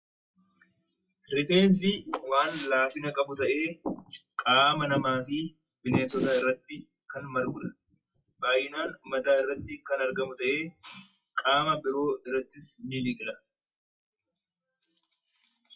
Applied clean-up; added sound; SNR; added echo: classical method WPE with log-MMSE.